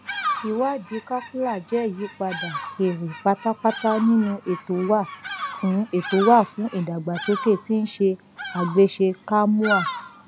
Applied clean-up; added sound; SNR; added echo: none; Bird vocalization, bird call, bird song; 10 dB; none.